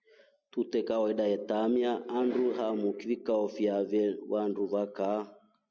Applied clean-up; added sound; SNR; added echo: none; none; none; none.